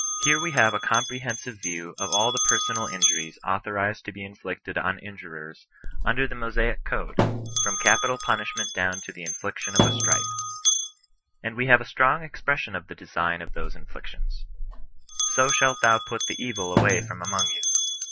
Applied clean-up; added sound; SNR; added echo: classical method Wiener filter.